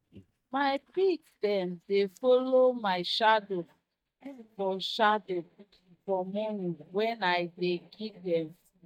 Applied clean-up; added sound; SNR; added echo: neural mask model DeepFilterNet 3.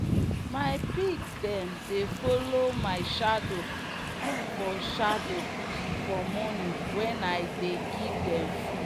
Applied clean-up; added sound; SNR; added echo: none; Train; 1 dB; none.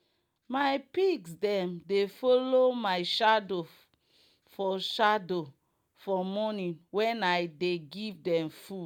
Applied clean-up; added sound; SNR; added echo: none; none; none; none.